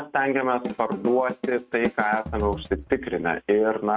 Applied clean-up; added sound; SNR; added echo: neural mask model RNNoise.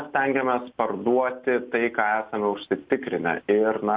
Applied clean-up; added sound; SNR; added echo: none; none; none; none.